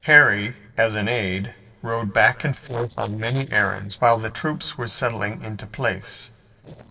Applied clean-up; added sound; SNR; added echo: neural separator model SepFormer DNS4.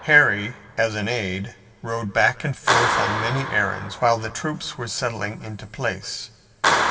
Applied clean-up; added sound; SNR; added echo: none; Clapping; 4 dB; reverberation time 2.8 s.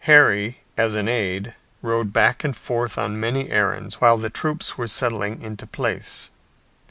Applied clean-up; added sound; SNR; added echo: none; none; none; none.